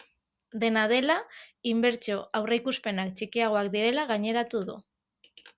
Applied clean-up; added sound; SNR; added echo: none; none; none; none.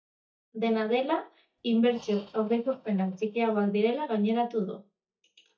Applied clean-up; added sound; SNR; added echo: neural mask model DeepFilterNet 3.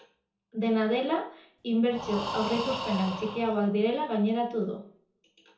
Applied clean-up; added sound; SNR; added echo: none; Breathing; 9 dB; reverberation time 0.6 s.